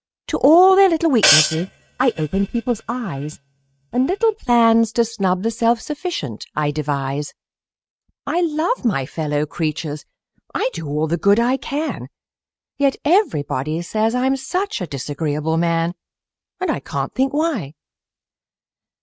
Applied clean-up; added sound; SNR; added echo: neural mask model RNNoise.